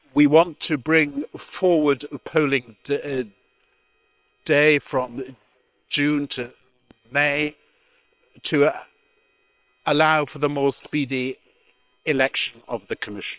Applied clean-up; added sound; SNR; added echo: neural separator model SepFormer WHAM!.